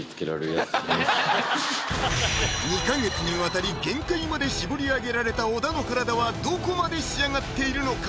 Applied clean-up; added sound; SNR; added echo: none; none; none; none.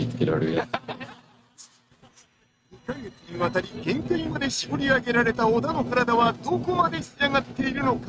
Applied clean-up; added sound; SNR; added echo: neural mask model RNNoise.